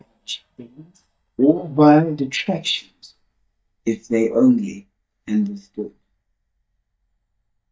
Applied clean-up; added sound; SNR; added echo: neural mask model DeepFilterNet 3.